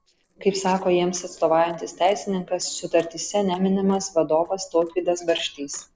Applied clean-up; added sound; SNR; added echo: neural separator model SepFormer DNS4.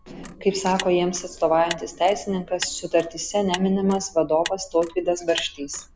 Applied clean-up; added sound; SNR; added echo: none; Motor vehicle (road); 15 dB; none.